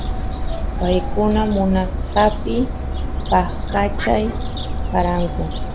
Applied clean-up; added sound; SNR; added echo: none; Fowl; 1 dB; none.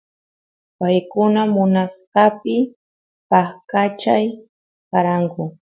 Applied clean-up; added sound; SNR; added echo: none; none; none; none.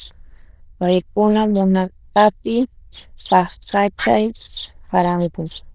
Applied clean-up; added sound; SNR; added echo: neural diffusion model UNIVERSE++.